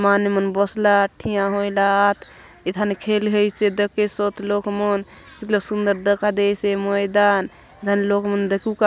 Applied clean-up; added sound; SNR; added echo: none; none; none; none.